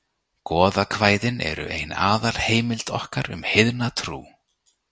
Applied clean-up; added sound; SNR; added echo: none; none; none; none.